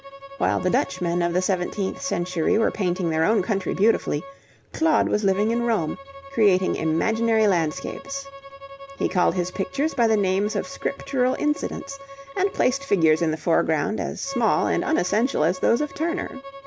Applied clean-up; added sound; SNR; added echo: none; Bowed string instrument; 17 dB; none.